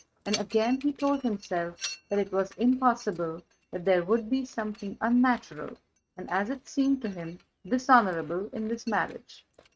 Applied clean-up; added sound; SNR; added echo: neural mask model RNNoise.